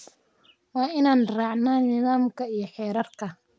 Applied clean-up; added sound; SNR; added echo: none; none; none; none.